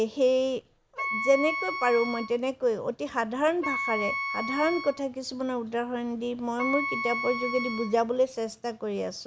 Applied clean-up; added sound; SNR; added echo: none; Wind instrument, woodwind instrument; 6 dB; none.